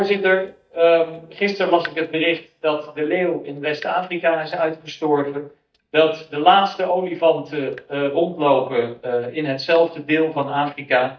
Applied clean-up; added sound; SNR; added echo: neural mask model DeepFilterNet 3.